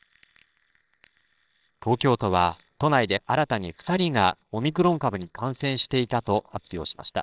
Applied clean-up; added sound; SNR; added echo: neural separator model SepFormer WHAMR!.